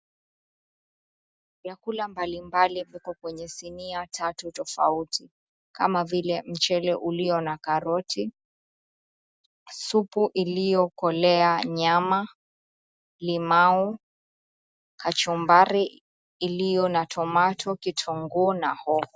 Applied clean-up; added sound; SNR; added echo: none; none; none; none.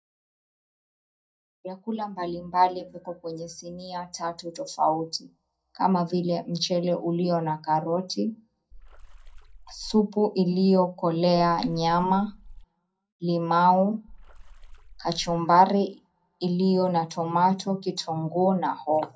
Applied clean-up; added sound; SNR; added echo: none; Water / Splash, splatter; 18 dB; reverberation time 0.2 s.